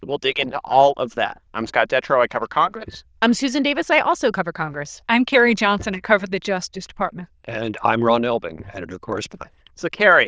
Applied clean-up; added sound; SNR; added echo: neural diffusion model UNIVERSE++.